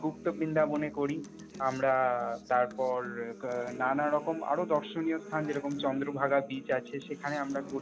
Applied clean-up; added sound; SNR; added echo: none; Acoustic guitar; 14 dB; none.